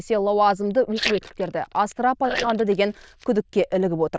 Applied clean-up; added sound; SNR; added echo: neural diffusion model UNIVERSE++.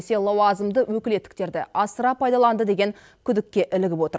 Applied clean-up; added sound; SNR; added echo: none; none; none; none.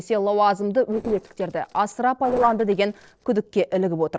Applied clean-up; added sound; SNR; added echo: neural separator model SepFormer DNS4.